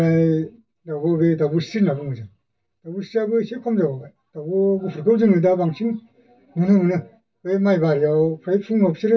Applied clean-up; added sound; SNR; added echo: none; none; none; reverberation time 0.1 s.